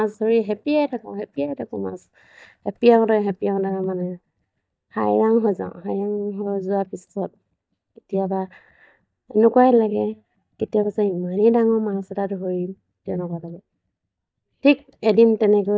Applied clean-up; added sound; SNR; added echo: neural mask model DeepFilterNet 3.